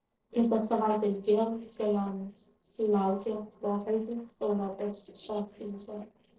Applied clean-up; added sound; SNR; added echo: neural separator model SepFormer DNS4.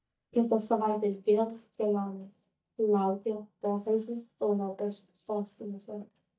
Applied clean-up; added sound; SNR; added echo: neural mask model DeepFilterNet 3.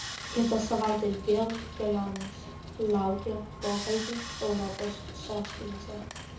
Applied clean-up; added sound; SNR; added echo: none; Sawing; 9 dB; reverberation time 0.7 s.